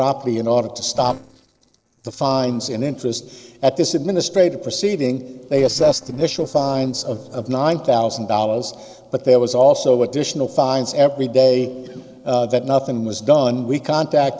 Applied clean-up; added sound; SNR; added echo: neural separator model SepFormer DNS4.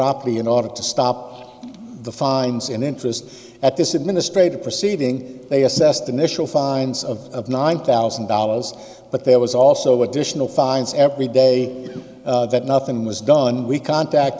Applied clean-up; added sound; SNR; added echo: none; none; none; none.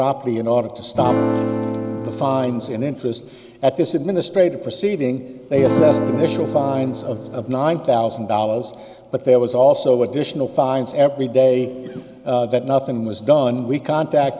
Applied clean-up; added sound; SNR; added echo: none; Acoustic guitar / Strum; 4 dB; none.